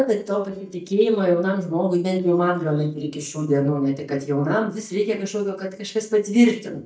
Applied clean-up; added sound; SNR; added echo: neural mask model DeepFilterNet 3.